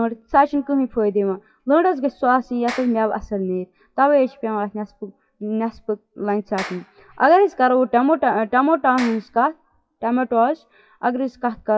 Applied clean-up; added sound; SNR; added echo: classical method WPE with log-MMSE.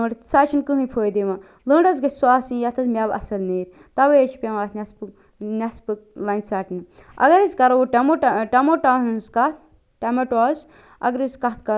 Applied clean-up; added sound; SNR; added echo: none; none; none; none.